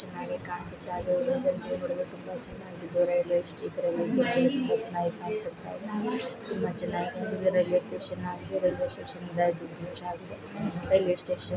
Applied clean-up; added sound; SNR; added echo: none; none; none; none.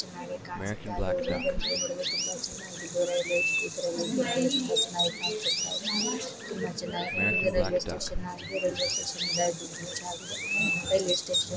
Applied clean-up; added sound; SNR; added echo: none; Chirp, tweet + Bird vocalization, bird call, bird song; 0 dB; none.